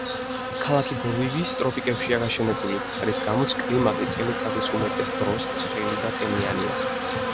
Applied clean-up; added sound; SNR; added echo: none; Insect; 2 dB; none.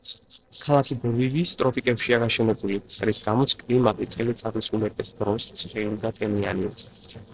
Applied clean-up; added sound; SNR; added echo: neural separator model SepFormer DNS4.